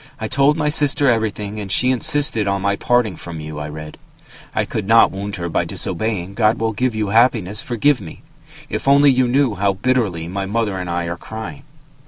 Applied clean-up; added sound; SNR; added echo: none; none; none; none.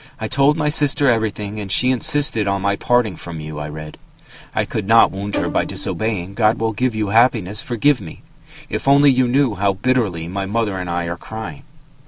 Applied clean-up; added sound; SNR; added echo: none; Bowed string instrument; 12 dB; none.